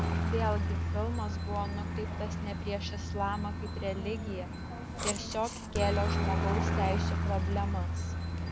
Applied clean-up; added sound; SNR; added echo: none; Aircraft; -4 dB; none.